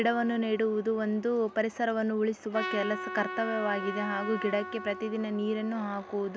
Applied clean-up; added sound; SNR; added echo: none; Trumpet; 10 dB; none.